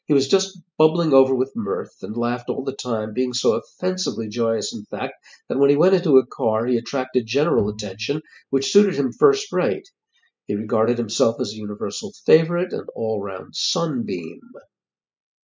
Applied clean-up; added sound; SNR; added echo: classical method spectral subtraction.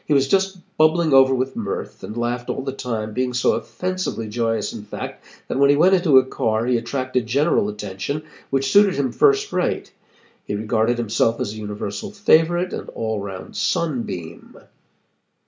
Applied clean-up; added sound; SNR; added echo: none; none; none; none.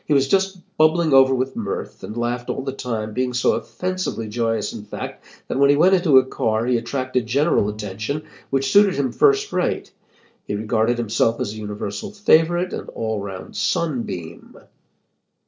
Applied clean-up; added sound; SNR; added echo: neural separator model SepFormer DNS4.